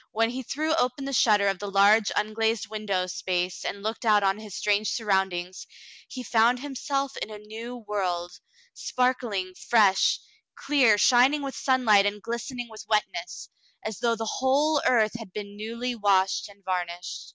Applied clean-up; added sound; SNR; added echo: none; none; none; none.